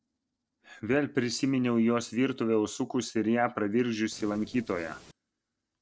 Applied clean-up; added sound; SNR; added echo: neural separator model SepFormer DNS4.